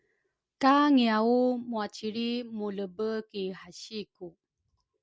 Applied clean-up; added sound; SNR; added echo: none; none; none; none.